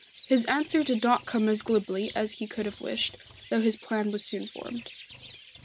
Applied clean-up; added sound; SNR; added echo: none; Bird; 19 dB; none.